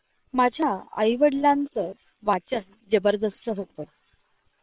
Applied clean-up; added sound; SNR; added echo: neural separator model SepFormer WHAM!.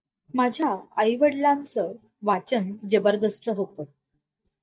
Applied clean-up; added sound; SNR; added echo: neural mask model DeepFilterNet 3.